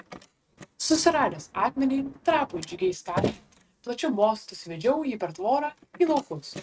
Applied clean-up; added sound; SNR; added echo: neural mask model RNNoise.